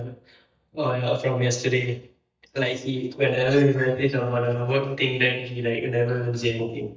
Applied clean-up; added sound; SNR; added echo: neural mask model DeepFilterNet 3.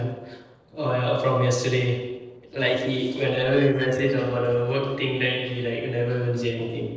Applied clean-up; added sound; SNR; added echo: neural separator model SepFormer DNS4.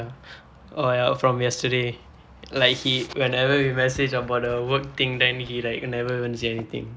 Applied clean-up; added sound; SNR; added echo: none; none; none; none.